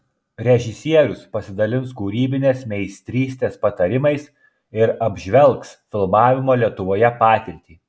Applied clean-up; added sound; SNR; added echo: none; none; none; none.